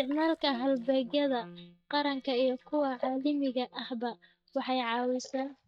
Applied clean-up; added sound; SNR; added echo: neural mask model DeepFilterNet 3.